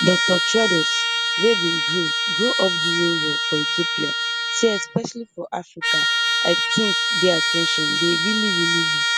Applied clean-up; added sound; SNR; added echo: none; Trumpet; -3 dB; none.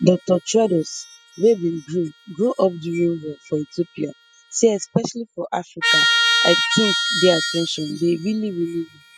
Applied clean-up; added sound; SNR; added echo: classical method spectral subtraction.